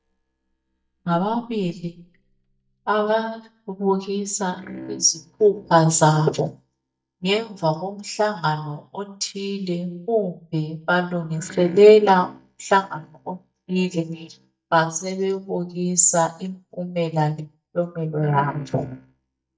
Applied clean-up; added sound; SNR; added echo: neural mask model DeepFilterNet 3.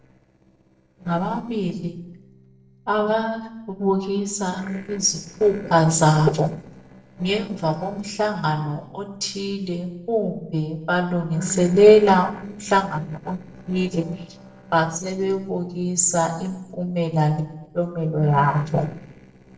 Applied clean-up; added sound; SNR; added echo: neural separator model SepFormer DNS4.